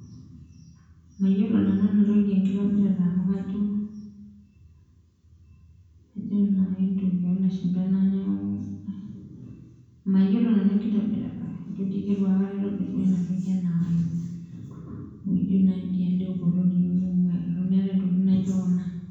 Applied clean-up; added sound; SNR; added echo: none; none; none; reverberation time 1.1 s.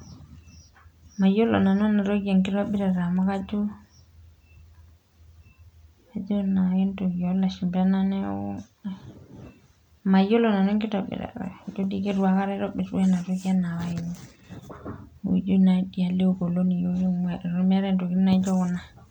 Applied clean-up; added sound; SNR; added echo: none; none; none; none.